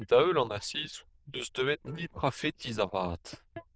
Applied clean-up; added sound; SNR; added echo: neural diffusion model UNIVERSE++.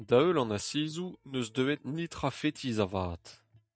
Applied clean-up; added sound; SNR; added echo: neural mask model DeepFilterNet 3.